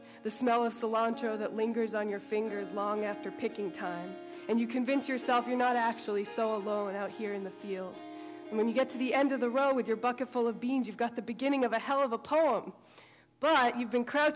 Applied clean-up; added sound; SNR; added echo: none; Harp; 16 dB; none.